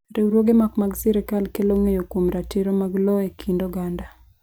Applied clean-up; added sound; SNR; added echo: none; none; none; none.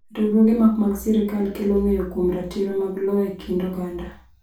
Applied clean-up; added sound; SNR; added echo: none; none; none; reverberation time 0.3 s.